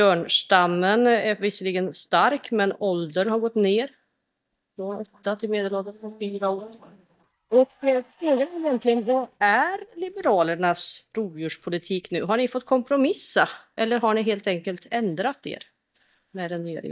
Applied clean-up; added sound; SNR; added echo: neural mask model DeepFilterNet 3.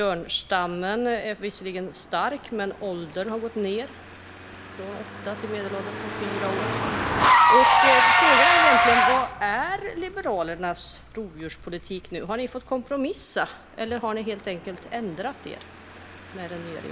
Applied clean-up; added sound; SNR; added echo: none; Engine / Car; -4 dB; none.